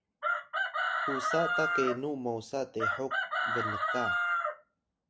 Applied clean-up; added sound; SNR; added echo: none; Chicken, rooster; -4 dB; none.